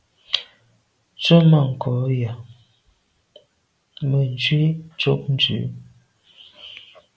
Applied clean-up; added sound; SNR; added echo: none; none; none; none.